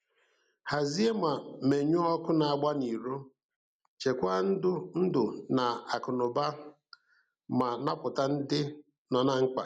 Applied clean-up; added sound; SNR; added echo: none; none; none; none.